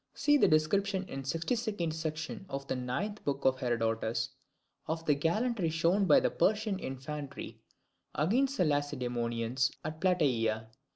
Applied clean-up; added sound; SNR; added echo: none; none; none; none.